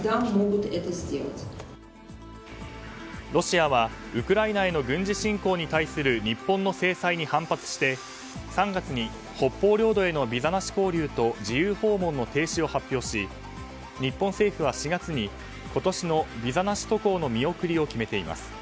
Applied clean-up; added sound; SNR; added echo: none; none; none; none.